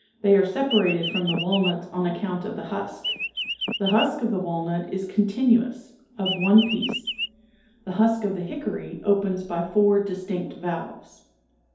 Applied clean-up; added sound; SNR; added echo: none; Chirp, tweet; 5 dB; reverberation time 2.2 s.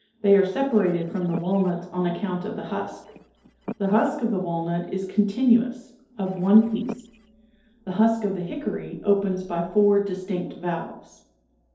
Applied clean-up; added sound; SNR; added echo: neural separator model SepFormer DNS4.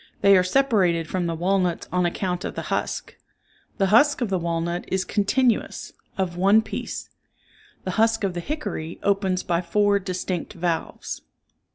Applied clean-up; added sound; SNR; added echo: none; none; none; none.